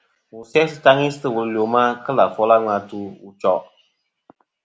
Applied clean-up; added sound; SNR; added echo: none; none; none; none.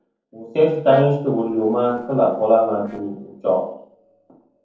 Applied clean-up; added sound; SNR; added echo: neural separator model SepFormer DNS4.